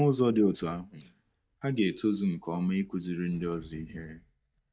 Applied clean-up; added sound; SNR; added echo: neural mask model DeepFilterNet 3.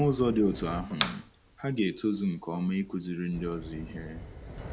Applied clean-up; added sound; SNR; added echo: none; Fire; 10 dB; none.